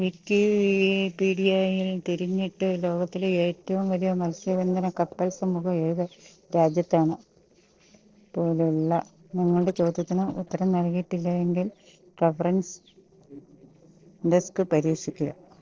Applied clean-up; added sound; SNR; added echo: neural separator model SepFormer DNS4.